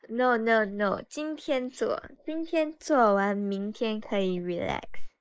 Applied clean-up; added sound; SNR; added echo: neural mask model Resemble Enhance denoiser.